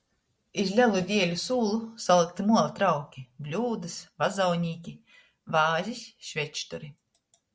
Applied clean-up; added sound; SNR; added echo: none; none; none; none.